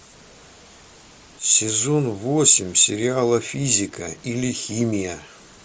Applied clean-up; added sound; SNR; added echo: none; none; none; none.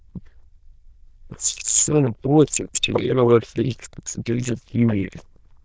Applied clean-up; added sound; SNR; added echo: neural diffusion model UNIVERSE++.